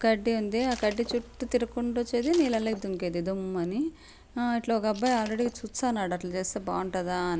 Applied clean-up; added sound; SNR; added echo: none; Shatter; 18 dB; none.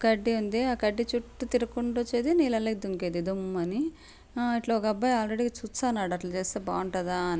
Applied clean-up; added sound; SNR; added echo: none; none; none; none.